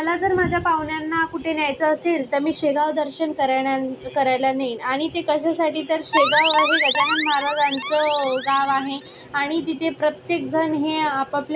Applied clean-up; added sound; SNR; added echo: none; Alarm; 1 dB; none.